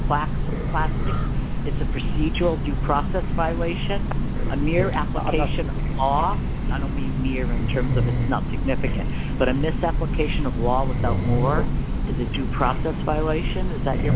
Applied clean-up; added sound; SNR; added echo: none; Train; -5 dB; none.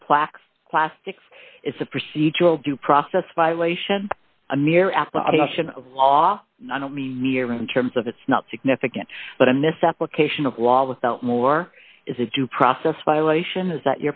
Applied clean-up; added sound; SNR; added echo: none; none; none; none.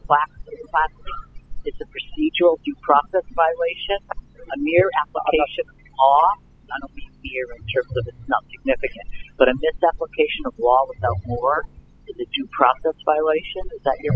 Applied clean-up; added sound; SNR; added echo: classical method spectral subtraction.